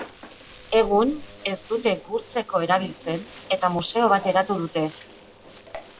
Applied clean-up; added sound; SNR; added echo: none; Crumpling, crinkling + Engine; 18 dB; none.